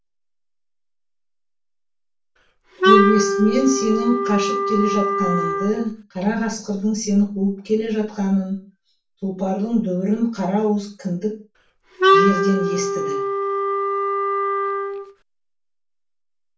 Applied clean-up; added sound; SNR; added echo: none; Wind instrument, woodwind instrument; -3 dB; reverberation time 0.3 s.